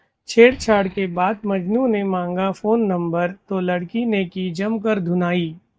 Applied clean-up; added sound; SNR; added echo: neural mask model DeepFilterNet 3.